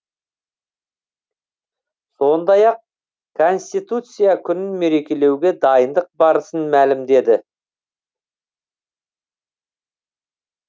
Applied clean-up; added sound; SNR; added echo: none; none; none; none.